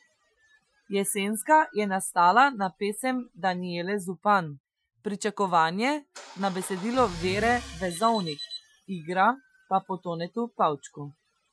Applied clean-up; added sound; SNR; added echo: classical method Wiener filter.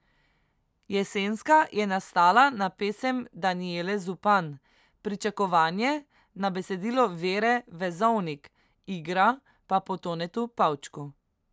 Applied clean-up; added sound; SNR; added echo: none; none; none; none.